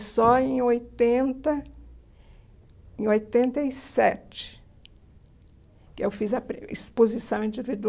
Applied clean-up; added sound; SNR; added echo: none; none; none; none.